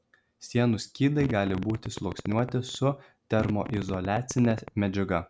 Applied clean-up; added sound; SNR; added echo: none; Fart; 11 dB; none.